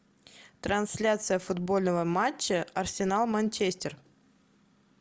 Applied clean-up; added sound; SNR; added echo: none; none; none; none.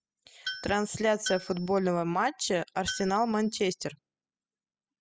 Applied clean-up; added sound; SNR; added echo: classical method spectral subtraction.